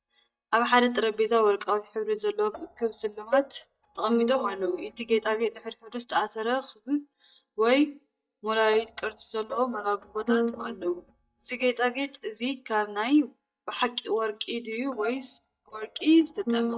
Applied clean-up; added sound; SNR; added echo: neural mask model DeepFilterNet 3.